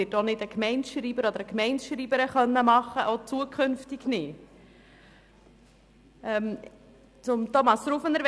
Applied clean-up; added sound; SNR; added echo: none; none; none; none.